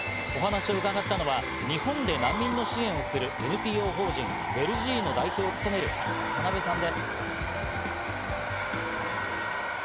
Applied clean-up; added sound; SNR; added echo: none; Domestic sounds, home sounds; 2 dB; none.